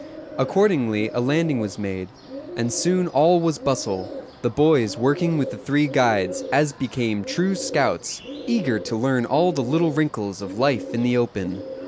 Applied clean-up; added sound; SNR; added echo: none; Bird; 13 dB; none.